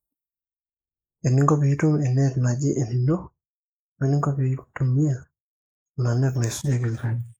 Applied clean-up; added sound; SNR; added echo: neural mask model Resemble Enhance denoiser.